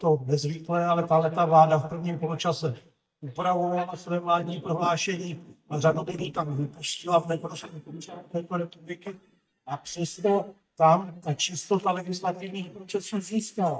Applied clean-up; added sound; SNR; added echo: neural mask model DeepFilterNet 3.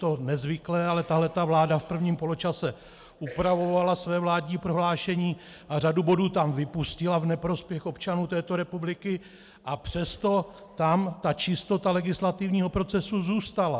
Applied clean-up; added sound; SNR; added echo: none; none; none; none.